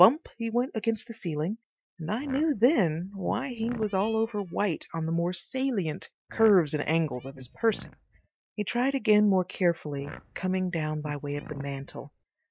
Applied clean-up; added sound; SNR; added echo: neural mask model DeepFilterNet 3.